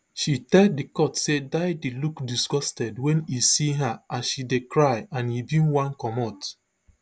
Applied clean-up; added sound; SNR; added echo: none; none; none; none.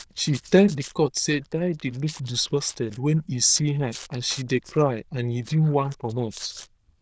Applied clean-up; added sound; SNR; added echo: neural diffusion model UNIVERSE++.